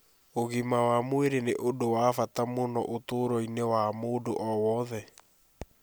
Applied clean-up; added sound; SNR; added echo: none; none; none; none.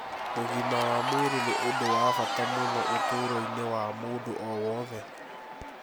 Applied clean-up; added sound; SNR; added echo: none; Crowd / Cheering; -2 dB; none.